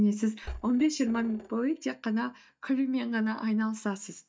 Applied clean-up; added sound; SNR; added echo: neural mask model DeepFilterNet 3.